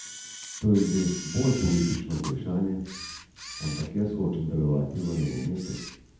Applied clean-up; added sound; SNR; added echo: none; Camera; 14 dB; reverberation time 0.8 s.